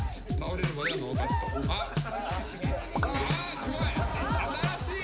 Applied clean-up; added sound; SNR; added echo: none; Drum kit; -1 dB; reverberation time 1.2 s.